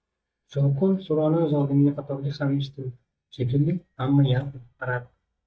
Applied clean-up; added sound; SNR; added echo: neural mask model DeepFilterNet 3.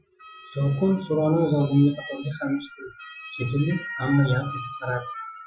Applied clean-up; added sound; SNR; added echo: classical method Wiener filter.